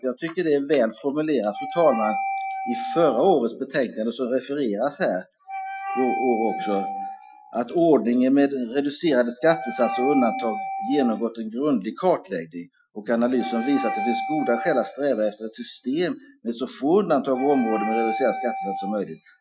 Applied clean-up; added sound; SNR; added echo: classical method Wiener filter.